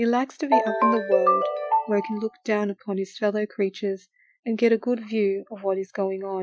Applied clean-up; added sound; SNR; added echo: classical method Wiener filter.